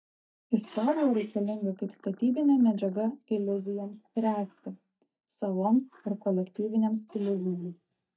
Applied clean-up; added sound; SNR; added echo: neural mask model DeepFilterNet 3.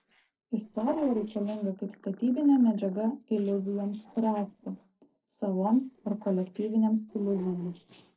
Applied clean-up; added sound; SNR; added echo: neural separator model SepFormer DNS4.